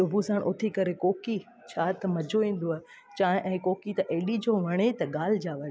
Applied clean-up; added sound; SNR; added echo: none; none; none; none.